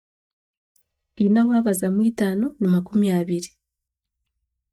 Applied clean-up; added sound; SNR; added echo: neural mask model DeepFilterNet 3.